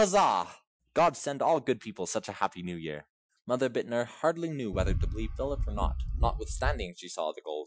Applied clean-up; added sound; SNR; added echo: classical method Wiener filter.